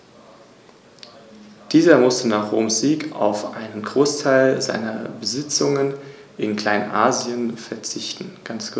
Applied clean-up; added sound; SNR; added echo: none; none; none; none.